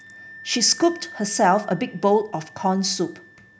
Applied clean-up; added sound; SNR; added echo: none; Wind instrument, woodwind instrument; 20 dB; none.